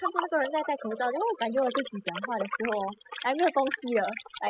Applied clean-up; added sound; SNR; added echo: classical method spectral subtraction.